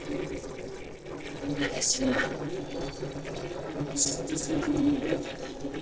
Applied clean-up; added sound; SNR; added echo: neural separator model SepFormer DNS4.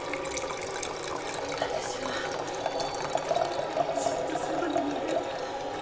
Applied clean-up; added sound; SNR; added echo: none; Liquid; 0 dB; reverberation time 0.3 s.